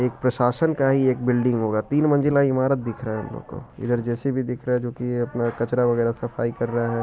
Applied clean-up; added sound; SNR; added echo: none; none; none; none.